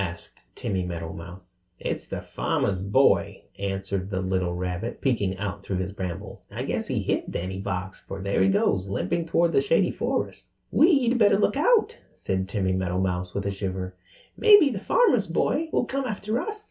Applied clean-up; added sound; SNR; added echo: none; none; none; reverberation time 0.2 s.